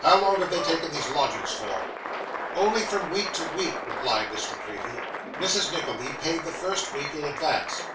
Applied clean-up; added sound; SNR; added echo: none; Applause; 5 dB; reverberation time 0.3 s.